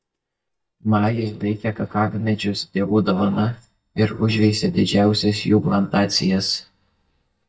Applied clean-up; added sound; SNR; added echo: neural mask model DeepFilterNet 3.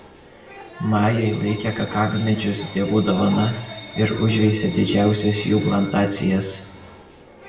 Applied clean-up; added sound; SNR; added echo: none; Bell; 12 dB; reverberation time 0.7 s.